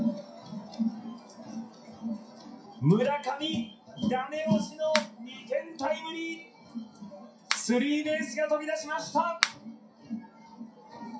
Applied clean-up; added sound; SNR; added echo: classical method WPE with log-MMSE.